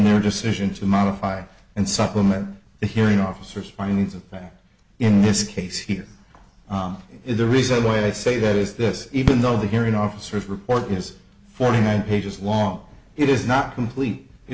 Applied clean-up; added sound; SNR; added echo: none; Fireworks; 11 dB; none.